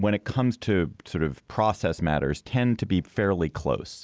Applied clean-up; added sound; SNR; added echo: none; none; none; none.